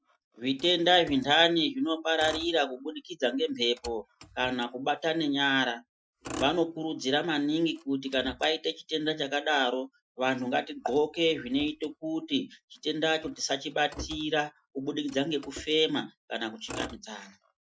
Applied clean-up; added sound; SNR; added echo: classical method Wiener filter.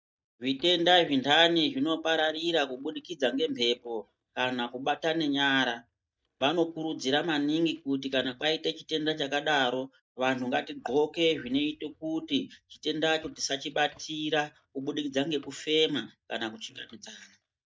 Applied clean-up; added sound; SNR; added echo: neural mask model DeepFilterNet 3.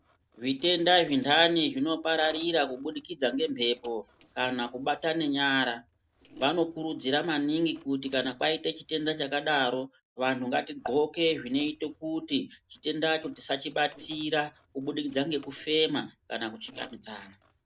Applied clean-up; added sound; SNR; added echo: neural separator model SepFormer DNS4.